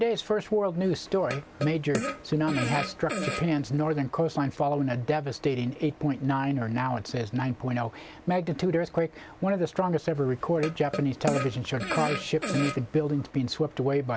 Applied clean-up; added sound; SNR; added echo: none; Fart; 7 dB; none.